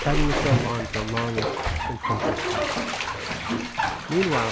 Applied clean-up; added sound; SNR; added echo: none; Bathtub (filling or washing); -3 dB; none.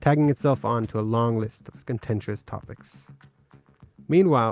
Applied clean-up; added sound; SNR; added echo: none; none; none; none.